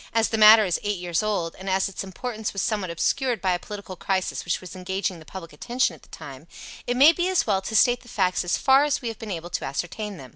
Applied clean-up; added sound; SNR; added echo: none; none; none; none.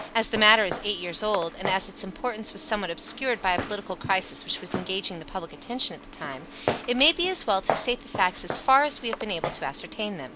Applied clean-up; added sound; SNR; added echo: none; Walk, footsteps; 10 dB; none.